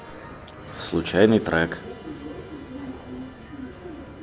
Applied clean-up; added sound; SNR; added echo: none; Musical instrument; 19 dB; none.